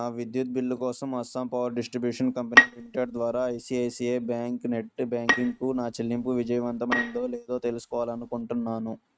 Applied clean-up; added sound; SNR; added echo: neural mask model RNNoise.